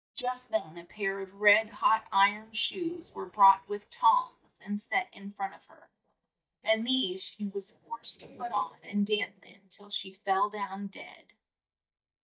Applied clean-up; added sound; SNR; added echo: neural mask model DeepFilterNet 3.